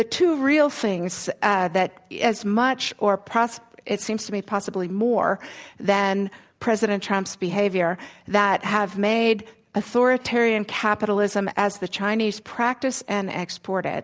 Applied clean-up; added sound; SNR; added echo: none; none; none; none.